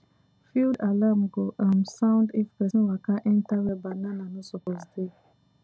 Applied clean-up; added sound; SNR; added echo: none; none; none; none.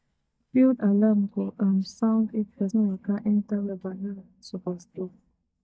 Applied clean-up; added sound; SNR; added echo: neural mask model DeepFilterNet 3.